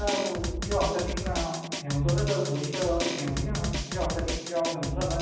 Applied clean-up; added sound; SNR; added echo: none; Drum; 3 dB; reverberation time 1.2 s.